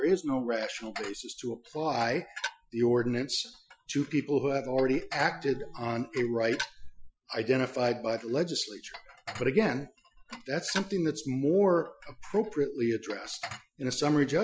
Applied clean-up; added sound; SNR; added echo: classical method Wiener filter.